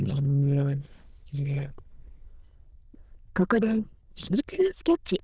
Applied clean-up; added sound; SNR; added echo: neural diffusion model UNIVERSE++.